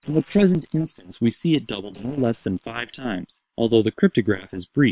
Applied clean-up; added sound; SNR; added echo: neural separator model SepFormer WHAM!.